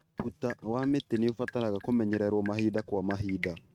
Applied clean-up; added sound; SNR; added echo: neural mask model RNNoise.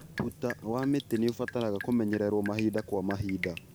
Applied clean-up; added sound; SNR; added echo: none; Drip; 14 dB; none.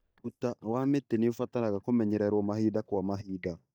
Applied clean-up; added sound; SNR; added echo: neural mask model DeepFilterNet 3.